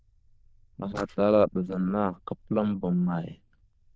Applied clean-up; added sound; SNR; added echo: neural diffusion model UNIVERSE++.